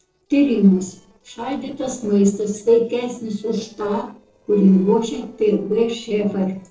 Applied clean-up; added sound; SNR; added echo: neural separator model SepFormer DNS4.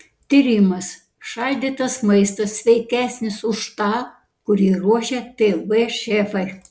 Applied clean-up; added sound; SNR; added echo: none; none; none; none.